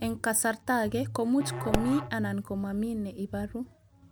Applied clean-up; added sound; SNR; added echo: none; Musical instrument + Explosion; 7 dB; none.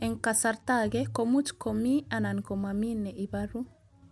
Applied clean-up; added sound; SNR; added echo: none; none; none; none.